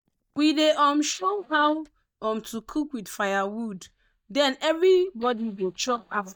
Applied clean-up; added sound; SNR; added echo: neural mask model DeepFilterNet 3.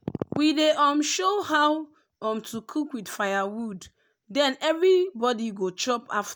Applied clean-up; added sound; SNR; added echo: none; none; none; none.